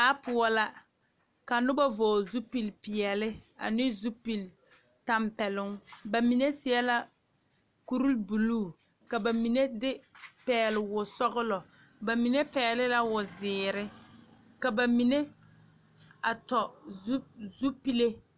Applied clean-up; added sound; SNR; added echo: none; none; none; none.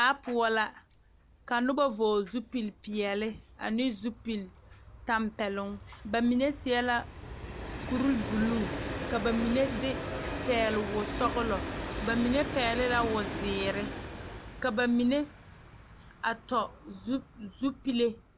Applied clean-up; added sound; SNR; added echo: none; Train; 8 dB; none.